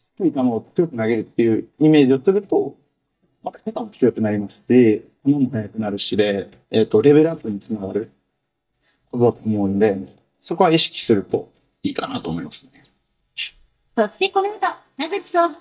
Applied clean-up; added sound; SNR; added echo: neural mask model DeepFilterNet 3.